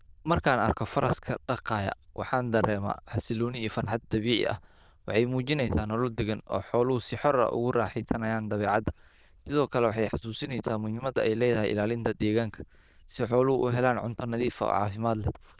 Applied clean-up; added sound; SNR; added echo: neural diffusion model UNIVERSE++.